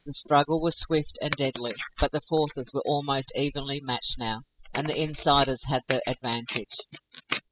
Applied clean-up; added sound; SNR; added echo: classical method spectral subtraction.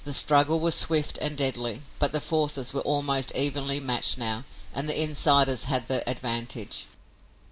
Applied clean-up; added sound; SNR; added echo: none; none; none; none.